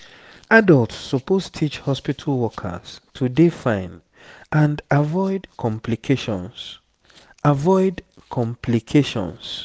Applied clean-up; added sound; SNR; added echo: none; none; none; none.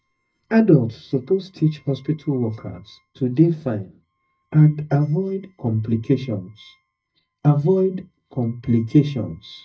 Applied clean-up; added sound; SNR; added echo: neural mask model DeepFilterNet 3.